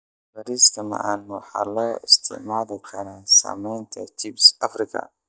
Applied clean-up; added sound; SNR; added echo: neural mask model DeepFilterNet 3.